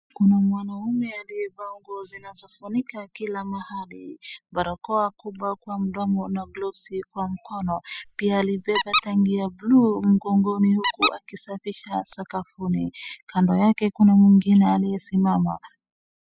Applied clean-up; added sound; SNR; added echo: classical method spectral subtraction.